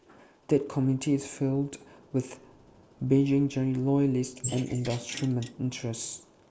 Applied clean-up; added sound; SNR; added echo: neural mask model Resemble Enhance denoiser.